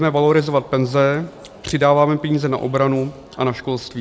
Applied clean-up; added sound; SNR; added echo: none; none; none; none.